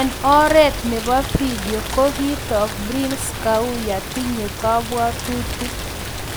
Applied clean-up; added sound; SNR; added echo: none; Rain; 7 dB; none.